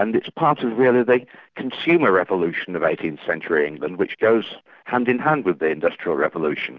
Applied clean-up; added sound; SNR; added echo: none; none; none; none.